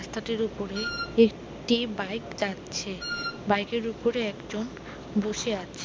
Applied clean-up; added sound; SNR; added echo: none; Wind instrument, woodwind instrument; 7 dB; none.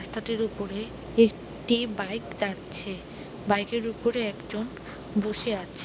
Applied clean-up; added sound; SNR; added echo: none; none; none; none.